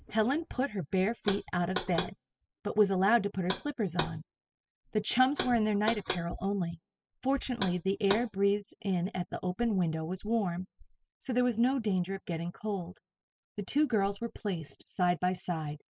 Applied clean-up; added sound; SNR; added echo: classical method spectral subtraction.